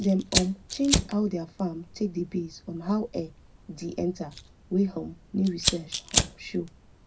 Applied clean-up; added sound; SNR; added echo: none; Fire; 3 dB; reverberation time 0.2 s.